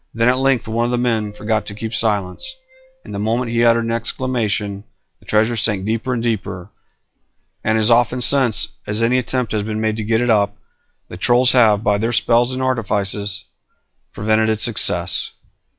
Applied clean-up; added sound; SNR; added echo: classical method log-MMSE.